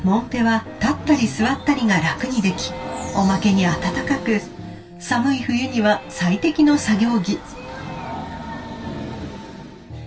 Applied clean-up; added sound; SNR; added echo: none; Train; 14 dB; reverberation time 0.2 s.